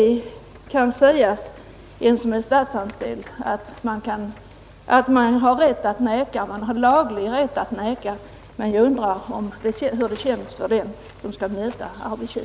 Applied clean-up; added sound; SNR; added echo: none; none; none; none.